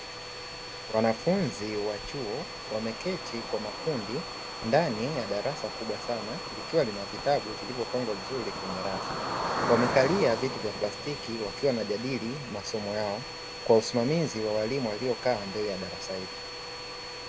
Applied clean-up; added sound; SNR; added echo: none; Cricket + Domestic sounds, home sounds; 6 dB; none.